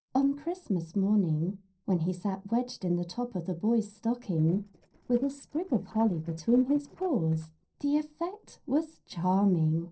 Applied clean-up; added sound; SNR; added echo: neural separator model SepFormer DNS4.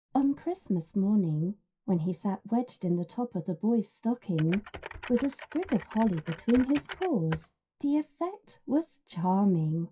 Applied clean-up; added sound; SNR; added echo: classical method WPE with log-MMSE.